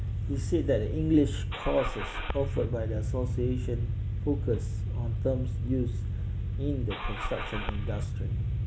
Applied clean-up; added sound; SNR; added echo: none; Engine starting / Car; -1 dB; none.